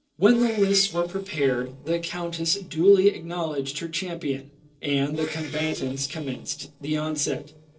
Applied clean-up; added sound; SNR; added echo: neural separator model SepFormer DNS4.